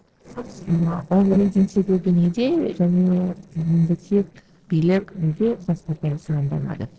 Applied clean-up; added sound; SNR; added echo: neural separator model SepFormer DNS4.